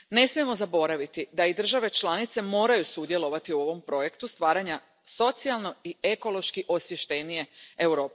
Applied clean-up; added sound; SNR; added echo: none; none; none; none.